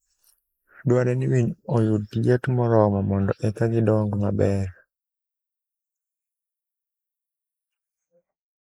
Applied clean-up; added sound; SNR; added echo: neural mask model Resemble Enhance denoiser.